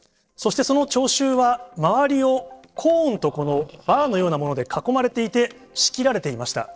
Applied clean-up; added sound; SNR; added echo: neural separator model SepFormer DNS4.